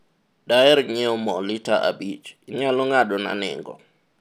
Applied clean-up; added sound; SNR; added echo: none; none; none; none.